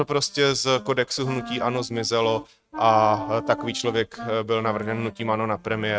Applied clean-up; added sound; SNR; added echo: neural mask model RNNoise.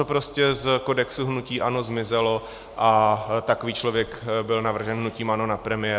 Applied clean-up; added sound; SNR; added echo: none; none; none; none.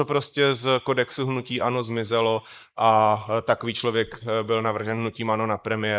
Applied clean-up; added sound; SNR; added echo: neural mask model Resemble Enhance denoiser.